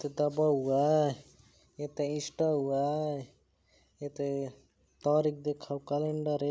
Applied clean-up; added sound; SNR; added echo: none; none; none; none.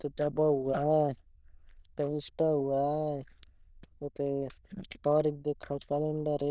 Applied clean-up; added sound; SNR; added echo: neural diffusion model UNIVERSE++.